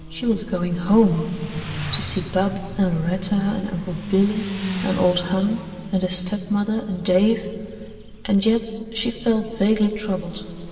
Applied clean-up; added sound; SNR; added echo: none; Motorcycle; 13 dB; reverberation time 2.7 s.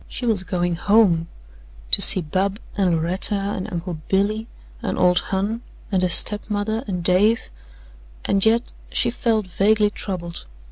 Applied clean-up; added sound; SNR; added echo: none; none; none; none.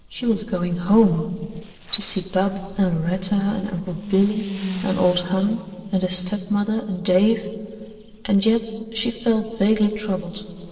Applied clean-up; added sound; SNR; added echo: neural separator model SepFormer DNS4.